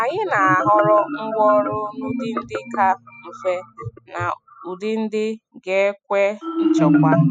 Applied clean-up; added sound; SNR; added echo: classical method spectral subtraction.